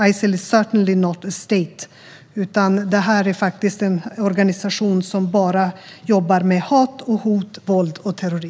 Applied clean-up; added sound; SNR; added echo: none; none; none; none.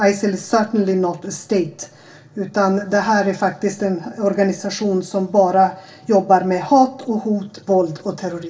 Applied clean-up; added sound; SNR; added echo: none; none; none; reverberation time 0.2 s.